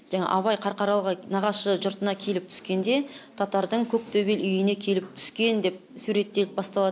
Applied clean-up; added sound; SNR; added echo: none; none; none; none.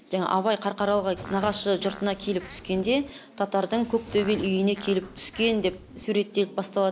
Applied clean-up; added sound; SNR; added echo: none; Fart; 18 dB; none.